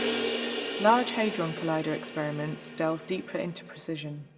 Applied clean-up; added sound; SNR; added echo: none; Crash cymbal; 5 dB; reverberation time 0.7 s.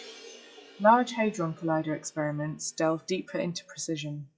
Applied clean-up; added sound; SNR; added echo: classical method WPE with log-MMSE.